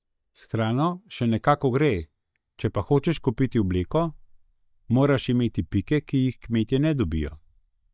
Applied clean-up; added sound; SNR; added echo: neural mask model DeepFilterNet 3.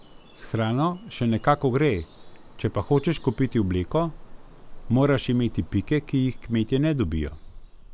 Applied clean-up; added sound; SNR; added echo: none; Bird vocalization, bird call, bird song; 17 dB; none.